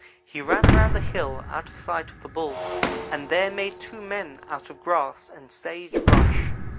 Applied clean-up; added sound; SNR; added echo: none; Shatter; -5 dB; none.